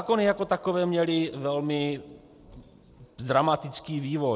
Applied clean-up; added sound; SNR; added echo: none; none; none; none.